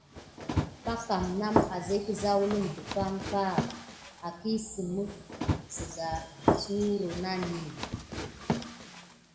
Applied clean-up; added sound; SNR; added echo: none; Run; 1 dB; reverberation time 0.8 s.